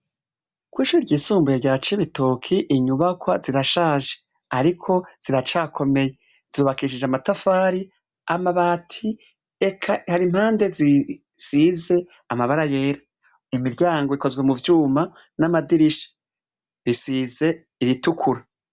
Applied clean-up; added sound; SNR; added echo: none; none; none; none.